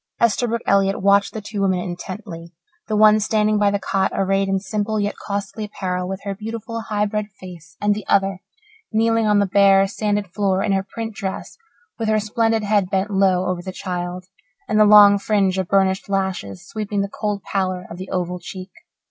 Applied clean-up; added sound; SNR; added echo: none; none; none; none.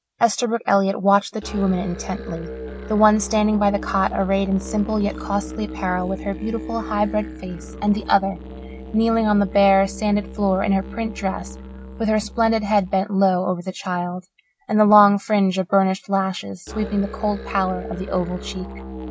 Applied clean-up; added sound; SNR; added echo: none; Musical instrument; 13 dB; none.